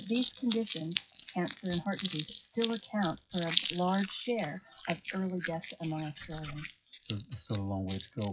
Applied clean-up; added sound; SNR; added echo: classical method WPE with log-MMSE.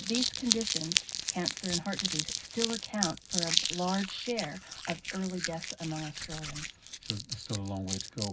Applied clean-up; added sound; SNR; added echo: none; Crumpling, crinkling; -1 dB; reverberation time 0.4 s.